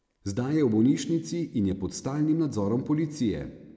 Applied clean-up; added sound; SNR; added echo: none; none; none; none.